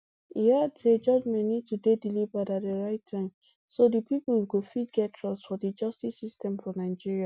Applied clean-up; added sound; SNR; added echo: none; none; none; none.